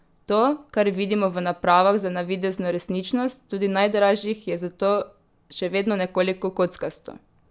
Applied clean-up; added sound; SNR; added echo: none; none; none; none.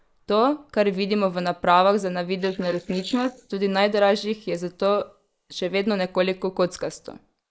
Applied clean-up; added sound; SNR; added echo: neural mask model Resemble Enhance denoiser.